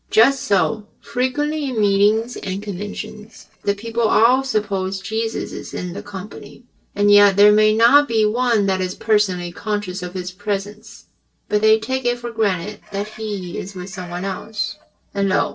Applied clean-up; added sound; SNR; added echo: neural separator model SepFormer DNS4.